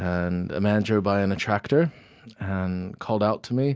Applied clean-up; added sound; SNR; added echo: none; none; none; none.